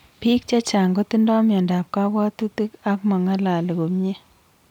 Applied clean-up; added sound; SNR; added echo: none; none; none; none.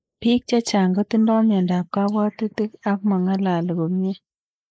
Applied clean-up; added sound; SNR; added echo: neural mask model Resemble Enhance denoiser.